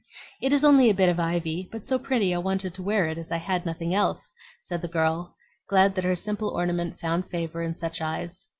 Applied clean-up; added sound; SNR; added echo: none; none; none; none.